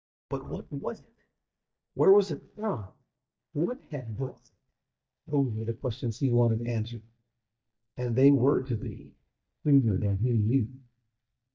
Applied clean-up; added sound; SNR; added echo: neural mask model DeepFilterNet 3.